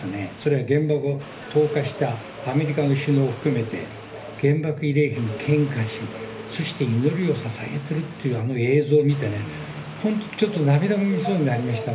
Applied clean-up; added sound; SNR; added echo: none; Water; 20 dB; reverberation time 0.3 s.